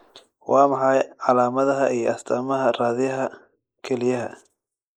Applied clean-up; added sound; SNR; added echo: neural mask model Resemble Enhance denoiser.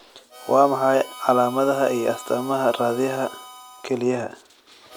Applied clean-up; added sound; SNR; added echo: none; Harmonica; 19 dB; none.